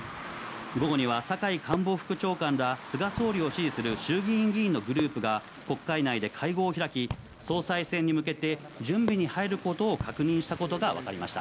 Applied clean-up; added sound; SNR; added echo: none; Car passing by / Traffic noise, roadway noise + Fireworks; 13 dB; none.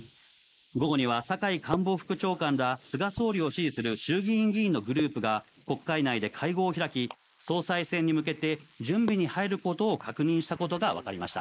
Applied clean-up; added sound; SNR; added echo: neural mask model Resemble Enhance denoiser.